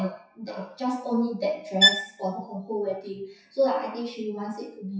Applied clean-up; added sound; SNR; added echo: classical method WPE with log-MMSE.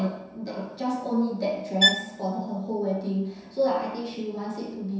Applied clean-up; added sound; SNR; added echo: none; Bowed string instrument; -3 dB; reverberation time 0.7 s.